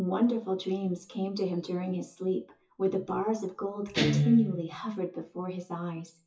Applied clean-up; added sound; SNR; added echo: classical method WPE with log-MMSE.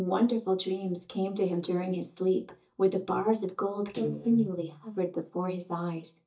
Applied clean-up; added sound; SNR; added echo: neural mask model DeepFilterNet 3.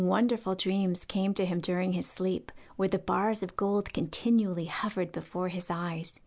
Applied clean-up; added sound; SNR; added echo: none; none; none; none.